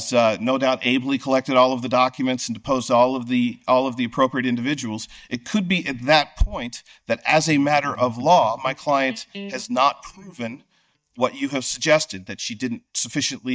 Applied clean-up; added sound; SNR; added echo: neural mask model DeepFilterNet 3.